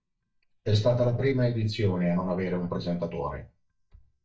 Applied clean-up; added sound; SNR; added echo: neural mask model DeepFilterNet 3.